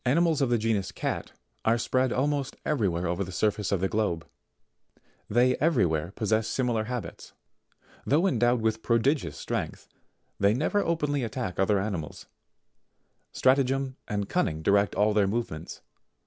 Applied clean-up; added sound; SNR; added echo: none; none; none; none.